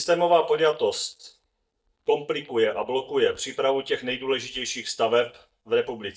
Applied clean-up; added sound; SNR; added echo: neural mask model DeepFilterNet 3.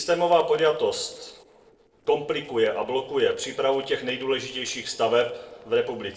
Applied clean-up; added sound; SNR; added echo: neural separator model SepFormer DNS4.